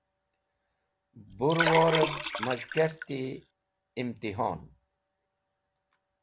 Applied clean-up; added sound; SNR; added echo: none; Liquid; 0 dB; none.